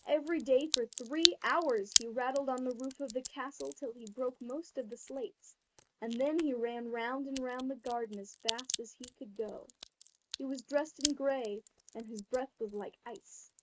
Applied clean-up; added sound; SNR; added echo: neural mask model RNNoise.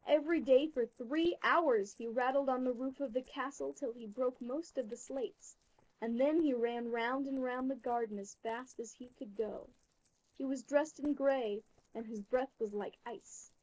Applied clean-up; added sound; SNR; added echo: neural separator model SepFormer DNS4.